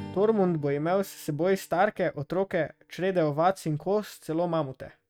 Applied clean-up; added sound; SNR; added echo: neural mask model RNNoise.